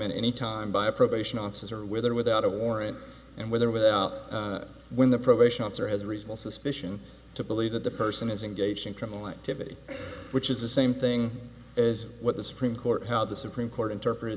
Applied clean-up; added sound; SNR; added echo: none; none; none; none.